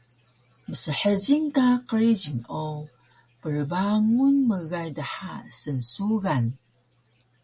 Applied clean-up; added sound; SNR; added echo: none; none; none; none.